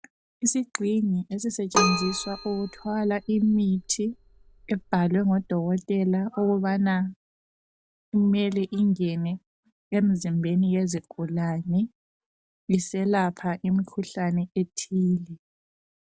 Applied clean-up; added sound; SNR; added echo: none; Keyboard (musical); 7 dB; none.